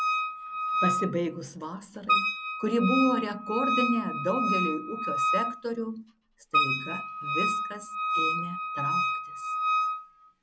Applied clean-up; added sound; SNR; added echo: none; Wind instrument, woodwind instrument; -3 dB; none.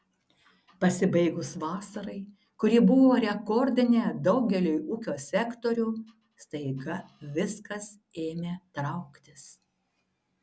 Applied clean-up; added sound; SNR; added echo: none; none; none; none.